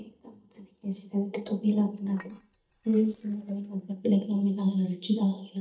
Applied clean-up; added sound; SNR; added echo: neural mask model DeepFilterNet 3.